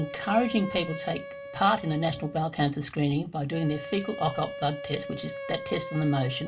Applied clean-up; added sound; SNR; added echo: none; Wind instrument, woodwind instrument; 11 dB; reverberation time 0.2 s.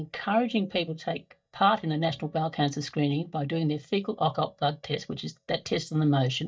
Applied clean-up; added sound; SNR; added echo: neural mask model DeepFilterNet 3.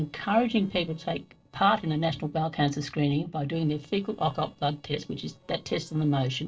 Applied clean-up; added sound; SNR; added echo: neural separator model SepFormer DNS4.